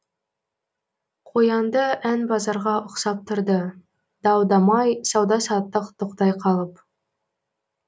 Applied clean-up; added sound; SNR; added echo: none; none; none; none.